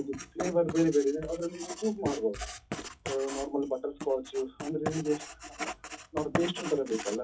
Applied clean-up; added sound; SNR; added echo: classical method WPE with log-MMSE.